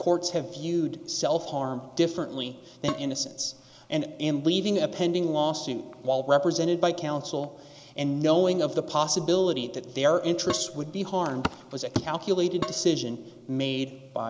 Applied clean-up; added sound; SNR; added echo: none; Dishes, pots, and pans; 12 dB; none.